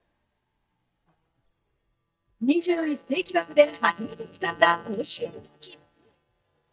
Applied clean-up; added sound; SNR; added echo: neural mask model DeepFilterNet 3.